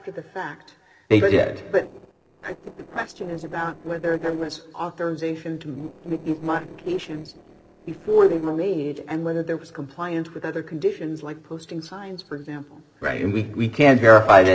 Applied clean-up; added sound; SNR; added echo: neural separator model SepFormer DNS4.